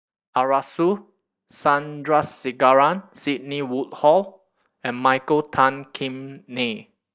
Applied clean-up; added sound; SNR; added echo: neural mask model DeepFilterNet 3.